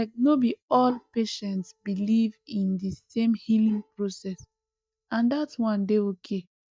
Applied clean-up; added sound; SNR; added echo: neural mask model DeepFilterNet 3.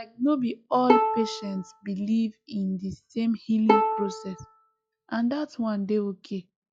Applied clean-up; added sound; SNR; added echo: classical method log-MMSE.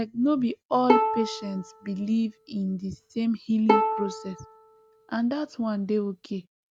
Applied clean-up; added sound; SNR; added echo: none; Bowed string instrument; 2 dB; none.